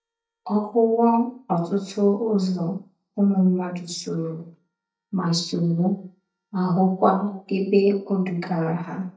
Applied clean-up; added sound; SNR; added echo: neural mask model DeepFilterNet 3.